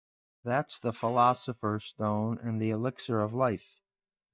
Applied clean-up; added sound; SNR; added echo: neural mask model DeepFilterNet 3.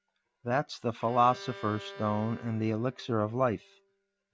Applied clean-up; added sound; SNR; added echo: none; Bowed string instrument; 20 dB; none.